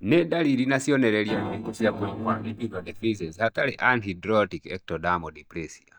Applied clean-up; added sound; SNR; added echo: neural mask model DeepFilterNet 3.